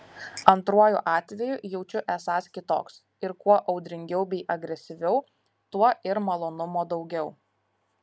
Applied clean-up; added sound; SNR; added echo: none; none; none; none.